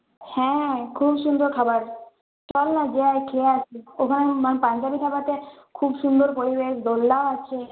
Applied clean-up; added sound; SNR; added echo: none; none; none; none.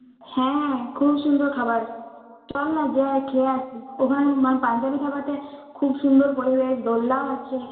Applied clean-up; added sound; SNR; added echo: none; none; none; reverberation time 1.7 s.